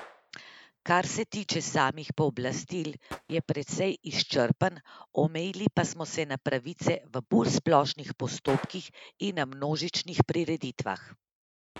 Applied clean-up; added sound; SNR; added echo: neural mask model RNNoise.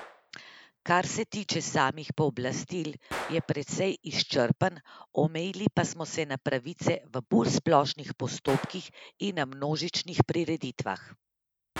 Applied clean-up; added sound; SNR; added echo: none; Gunshot, gunfire; 18 dB; none.